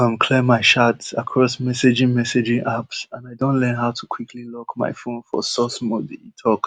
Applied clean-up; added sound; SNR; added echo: none; none; none; none.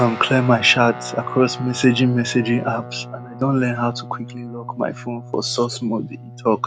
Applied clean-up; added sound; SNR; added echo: none; Guitar; 14 dB; none.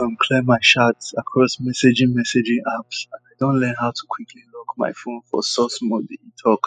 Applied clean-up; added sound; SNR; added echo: classical method spectral subtraction.